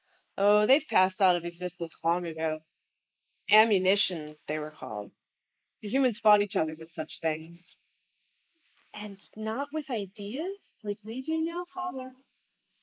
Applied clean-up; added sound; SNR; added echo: neural mask model Resemble Enhance denoiser.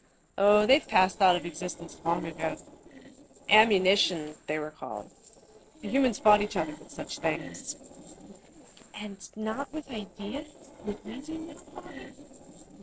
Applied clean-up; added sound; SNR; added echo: neural separator model SepFormer DNS4.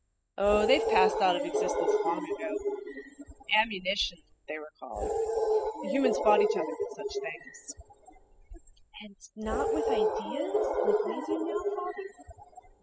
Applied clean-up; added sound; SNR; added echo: classical method spectral subtraction.